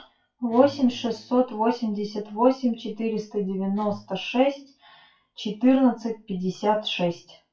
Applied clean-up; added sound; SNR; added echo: classical method WPE with log-MMSE.